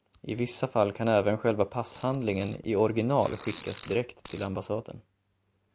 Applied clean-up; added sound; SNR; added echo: none; Fart; 16 dB; none.